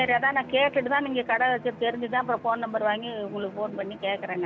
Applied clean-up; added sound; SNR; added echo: none; Bowed string instrument; 17 dB; none.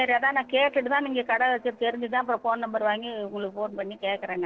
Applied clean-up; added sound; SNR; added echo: neural separator model SepFormer DNS4.